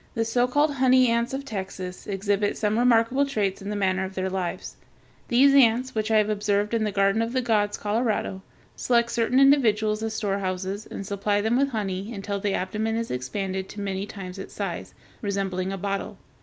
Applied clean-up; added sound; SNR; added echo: none; none; none; none.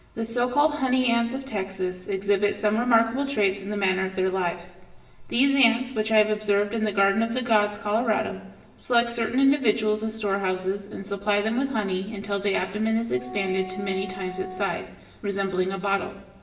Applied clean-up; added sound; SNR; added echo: none; Wind instrument, woodwind instrument; 14 dB; reverberation time 1.0 s.